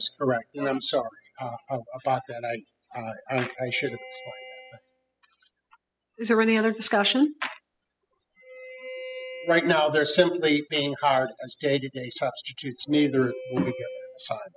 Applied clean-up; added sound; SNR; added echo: classical method spectral subtraction.